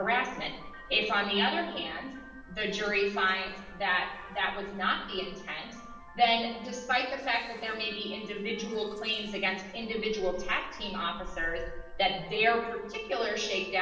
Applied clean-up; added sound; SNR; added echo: none; Vehicle horn, car horn, honking; 15 dB; reverberation time 0.7 s.